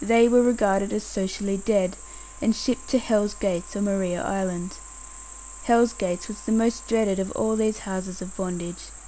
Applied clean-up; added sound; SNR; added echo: none; Cricket; 16 dB; none.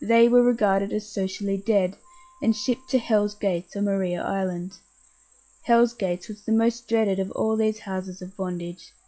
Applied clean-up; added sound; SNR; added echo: classical method log-MMSE.